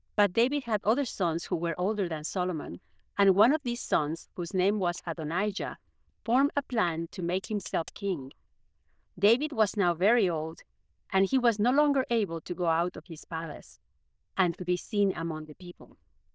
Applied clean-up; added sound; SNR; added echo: neural diffusion model UNIVERSE++.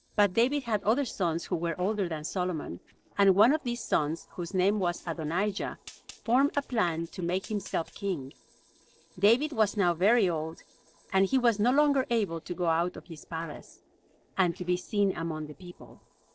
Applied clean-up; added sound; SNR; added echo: neural separator model SepFormer DNS4.